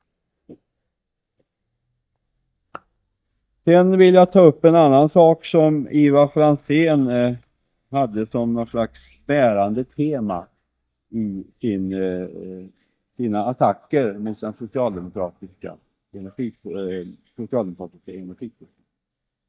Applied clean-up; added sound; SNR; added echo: neural mask model DeepFilterNet 3.